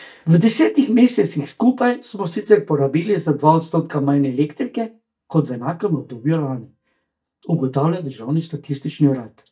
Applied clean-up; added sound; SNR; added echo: neural mask model DeepFilterNet 3.